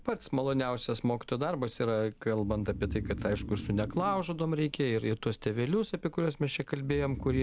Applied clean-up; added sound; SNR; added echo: none; Breathing; 12 dB; none.